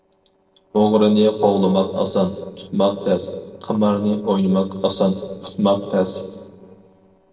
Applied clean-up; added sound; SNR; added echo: neural separator model SepFormer DNS4.